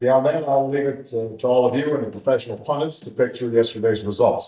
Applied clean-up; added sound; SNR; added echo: neural mask model DeepFilterNet 3.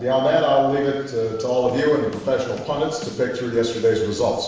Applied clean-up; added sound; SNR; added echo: none; Bass drum / Snare drum; 20 dB; reverberation time 0.8 s.